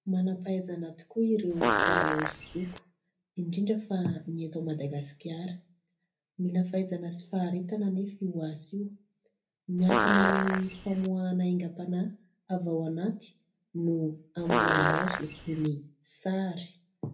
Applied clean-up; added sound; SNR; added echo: none; Fart; -3 dB; reverberation time 0.3 s.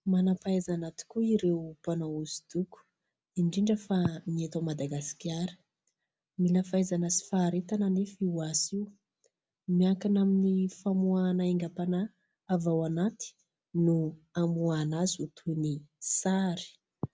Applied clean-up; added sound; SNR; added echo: none; none; none; none.